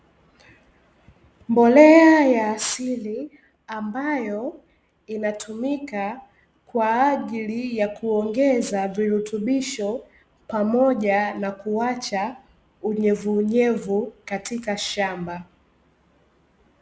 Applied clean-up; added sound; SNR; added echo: none; none; none; none.